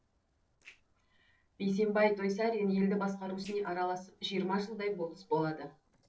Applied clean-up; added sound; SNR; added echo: neural separator model SepFormer DNS4.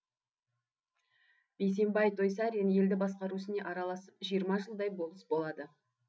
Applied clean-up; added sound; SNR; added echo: none; none; none; none.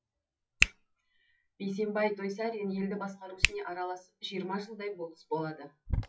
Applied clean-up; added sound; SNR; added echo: classical method WPE with log-MMSE.